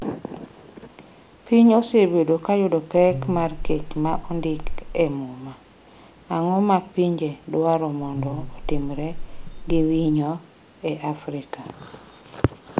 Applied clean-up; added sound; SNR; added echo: none; Buzz; 5 dB; none.